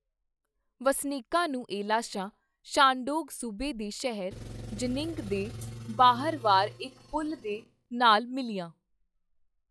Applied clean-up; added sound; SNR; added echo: classical method log-MMSE.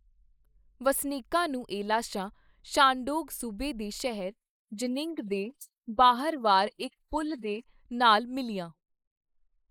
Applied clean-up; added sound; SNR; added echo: neural mask model Resemble Enhance denoiser.